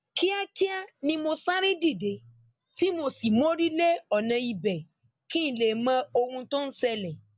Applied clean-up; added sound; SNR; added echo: none; none; none; none.